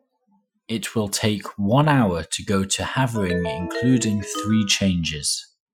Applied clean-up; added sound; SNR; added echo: classical method Wiener filter.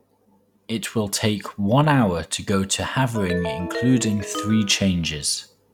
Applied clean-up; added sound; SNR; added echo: none; Ringtone; 9 dB; none.